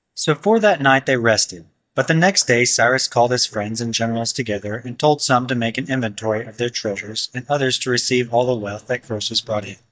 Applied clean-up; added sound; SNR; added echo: neural mask model DeepFilterNet 3.